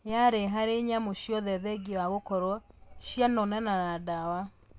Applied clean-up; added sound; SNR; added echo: none; none; none; none.